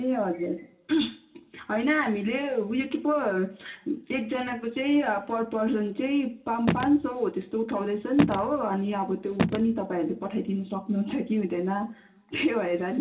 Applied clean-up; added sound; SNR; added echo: none; Telephone; 5 dB; reverberation time 0.4 s.